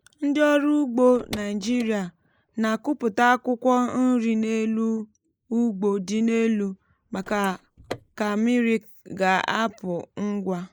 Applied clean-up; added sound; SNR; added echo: neural mask model Resemble Enhance denoiser.